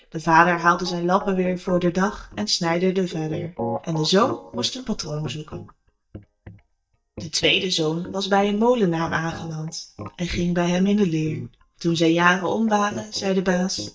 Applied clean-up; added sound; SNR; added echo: neural mask model DeepFilterNet 3.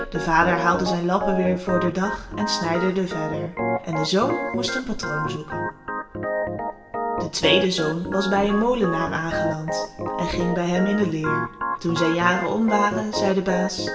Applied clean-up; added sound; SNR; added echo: none; Organ; 4 dB; reverberation time 1.0 s.